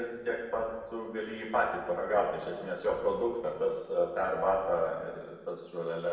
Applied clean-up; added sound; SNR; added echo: none; none; none; reverberation time 1.2 s.